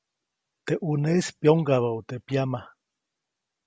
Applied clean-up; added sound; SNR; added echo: none; none; none; none.